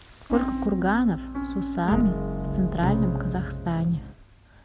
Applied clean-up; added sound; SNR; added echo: none; Piano; 2 dB; none.